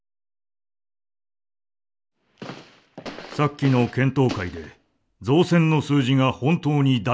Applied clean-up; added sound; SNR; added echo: none; none; none; none.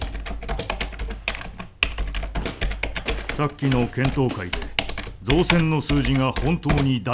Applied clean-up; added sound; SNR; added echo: none; Computer keyboard; 2 dB; none.